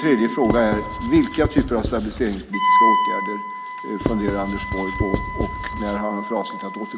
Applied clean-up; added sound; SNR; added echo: none; Wind instrument, woodwind instrument + Writing; 1 dB; none.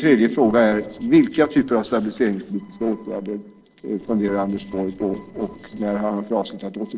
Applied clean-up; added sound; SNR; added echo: neural separator model SepFormer DNS4.